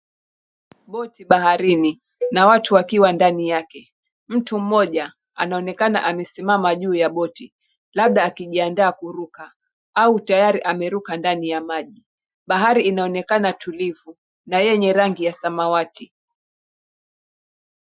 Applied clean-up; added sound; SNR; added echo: classical method Wiener filter.